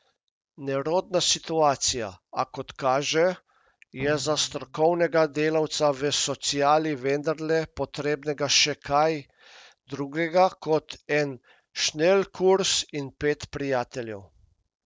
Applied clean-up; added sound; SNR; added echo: neural separator model SepFormer DNS4.